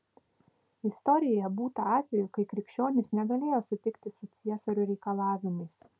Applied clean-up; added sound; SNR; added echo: none; none; none; none.